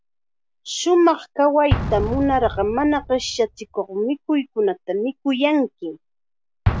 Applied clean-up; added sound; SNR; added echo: none; Explosion; 9 dB; none.